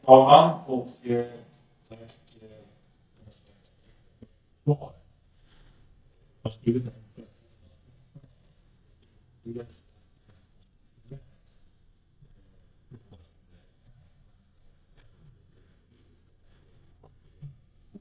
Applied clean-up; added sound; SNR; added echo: neural mask model DeepFilterNet 3.